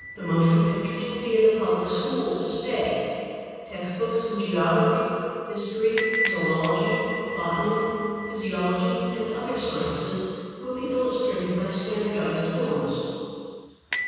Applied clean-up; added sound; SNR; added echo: none; Door / Bell; 2 dB; reverberation time 2.1 s.